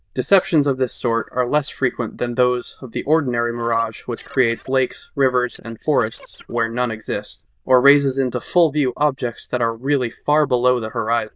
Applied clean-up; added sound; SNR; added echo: neural diffusion model UNIVERSE++.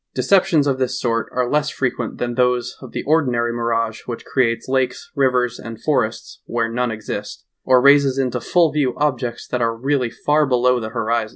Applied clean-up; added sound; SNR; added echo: none; none; none; none.